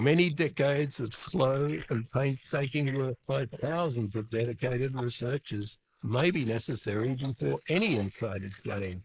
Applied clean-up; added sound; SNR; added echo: neural mask model Resemble Enhance denoiser.